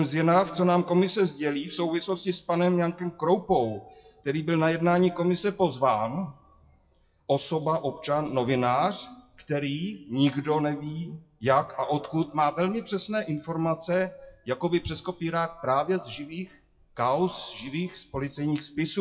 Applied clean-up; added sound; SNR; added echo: classical method WPE with log-MMSE.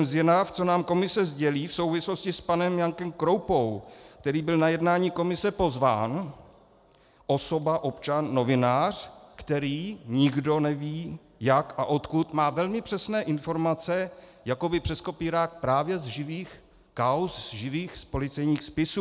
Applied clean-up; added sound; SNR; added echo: none; none; none; none.